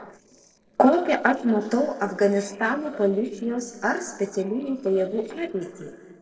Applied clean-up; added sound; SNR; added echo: neural separator model SepFormer DNS4.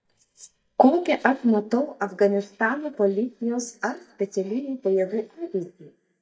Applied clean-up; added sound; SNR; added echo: neural mask model DeepFilterNet 3.